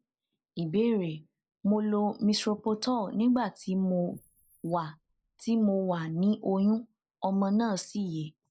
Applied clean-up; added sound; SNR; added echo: neural mask model Resemble Enhance denoiser.